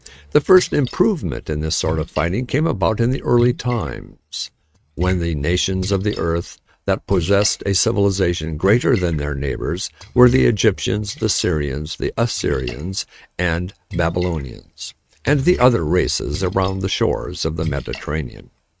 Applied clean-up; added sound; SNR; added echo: neural mask model RNNoise.